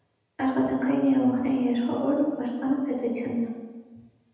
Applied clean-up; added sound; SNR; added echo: none; none; none; reverberation time 1.1 s.